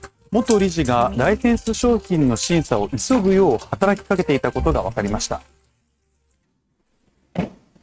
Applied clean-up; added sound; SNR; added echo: neural mask model RNNoise.